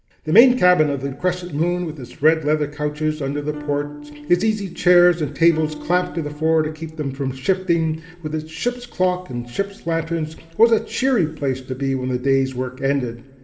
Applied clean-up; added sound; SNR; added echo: none; Electric guitar / Strum; 16 dB; reverberation time 2.8 s.